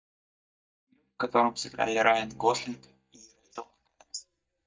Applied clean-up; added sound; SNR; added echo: neural mask model DeepFilterNet 3.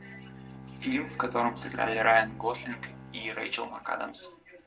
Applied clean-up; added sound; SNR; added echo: none; Bowed string instrument; 15 dB; reverberation time 0.3 s.